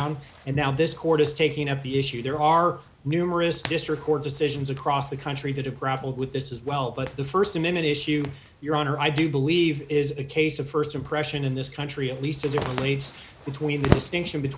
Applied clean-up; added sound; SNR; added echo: none; Zipper (clothing); 12 dB; none.